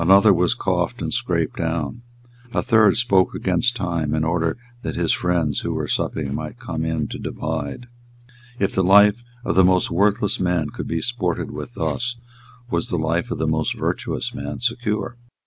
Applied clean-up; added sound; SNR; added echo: none; none; none; none.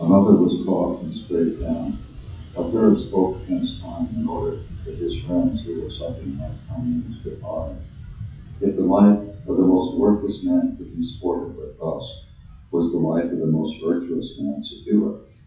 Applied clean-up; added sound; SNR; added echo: classical method WPE with log-MMSE.